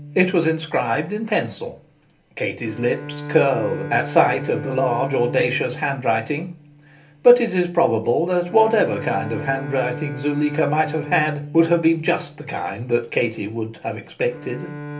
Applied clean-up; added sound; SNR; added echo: none; Bowed string instrument; 13 dB; reverberation time 0.3 s.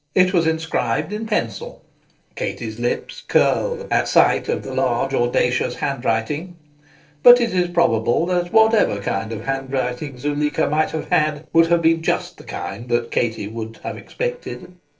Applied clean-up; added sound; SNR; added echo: neural separator model SepFormer DNS4.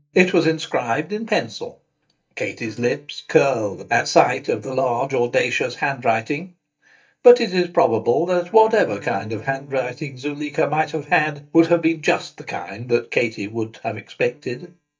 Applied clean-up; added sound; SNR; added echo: neural mask model DeepFilterNet 3.